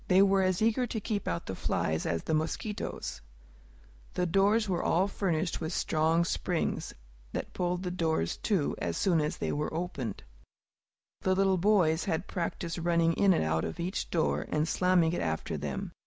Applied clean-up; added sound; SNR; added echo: none; none; none; none.